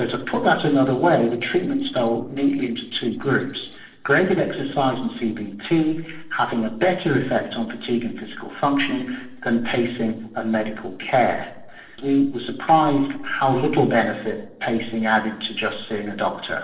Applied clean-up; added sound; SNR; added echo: neural separator model SepFormer DNS4.